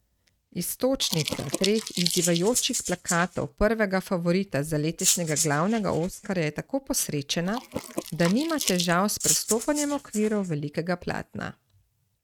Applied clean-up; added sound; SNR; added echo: neural mask model RNNoise.